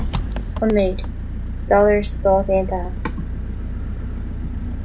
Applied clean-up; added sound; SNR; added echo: none; Engine; 3 dB; none.